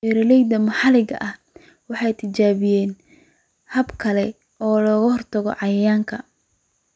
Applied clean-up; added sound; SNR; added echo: none; none; none; none.